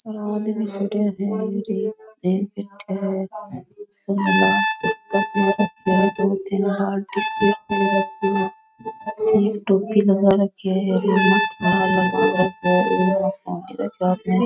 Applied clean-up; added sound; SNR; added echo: neural mask model RNNoise.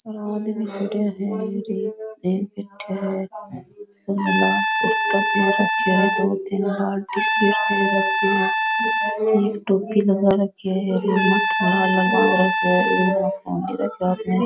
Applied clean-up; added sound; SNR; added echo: none; Trumpet; 0 dB; none.